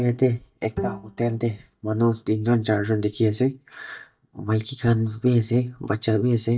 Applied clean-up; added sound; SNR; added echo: neural mask model DeepFilterNet 3.